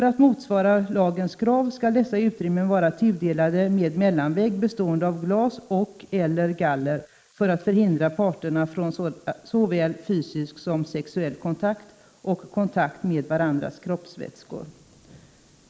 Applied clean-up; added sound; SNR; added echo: neural mask model Resemble Enhance denoiser.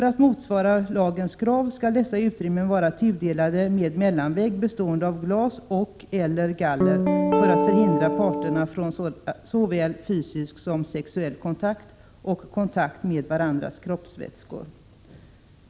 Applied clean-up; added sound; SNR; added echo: none; Guitar; -2 dB; none.